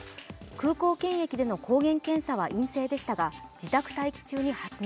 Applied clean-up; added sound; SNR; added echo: none; none; none; none.